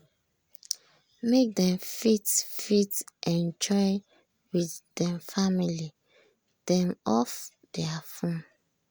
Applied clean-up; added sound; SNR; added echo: none; none; none; none.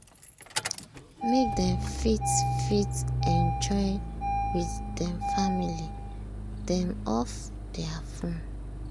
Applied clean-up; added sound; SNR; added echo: none; Engine starting; 0 dB; none.